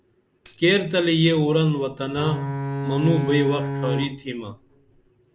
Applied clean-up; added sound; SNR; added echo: none; Tambourine + Bowed string instrument; 6 dB; none.